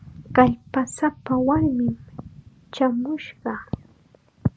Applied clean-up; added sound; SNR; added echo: none; none; none; none.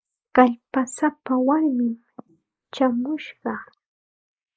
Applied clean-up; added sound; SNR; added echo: neural mask model Resemble Enhance denoiser.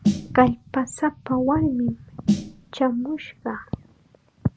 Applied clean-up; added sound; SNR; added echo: none; Snare drum; 5 dB; none.